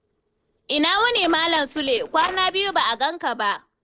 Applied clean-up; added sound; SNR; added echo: neural separator model SepFormer DNS4.